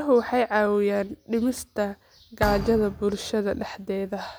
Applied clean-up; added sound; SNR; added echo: none; Thump, thud; 10 dB; none.